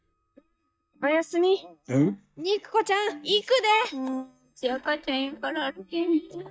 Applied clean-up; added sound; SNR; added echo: neural mask model DeepFilterNet 3.